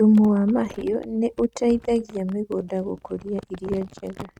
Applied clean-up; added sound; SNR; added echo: neural mask model RNNoise.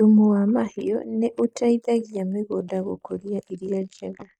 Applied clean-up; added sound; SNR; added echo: neural mask model Resemble Enhance denoiser.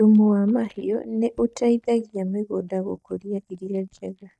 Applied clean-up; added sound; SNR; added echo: neural mask model DeepFilterNet 3.